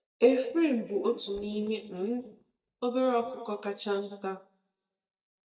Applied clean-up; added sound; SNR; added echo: neural mask model DeepFilterNet 3.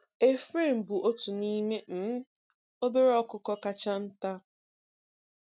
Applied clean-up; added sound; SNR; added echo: none; none; none; none.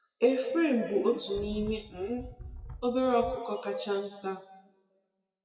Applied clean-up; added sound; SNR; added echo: classical method WPE with log-MMSE.